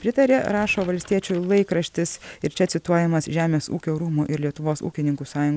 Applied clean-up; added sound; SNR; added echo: none; none; none; none.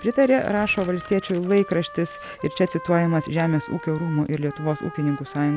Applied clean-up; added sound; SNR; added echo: none; Trumpet; 16 dB; none.